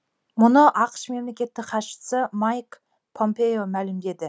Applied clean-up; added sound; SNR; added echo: none; none; none; none.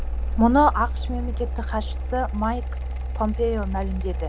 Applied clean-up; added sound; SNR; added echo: none; Mechanical fan; 2 dB; none.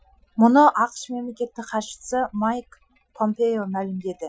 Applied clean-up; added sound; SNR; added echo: classical method Wiener filter.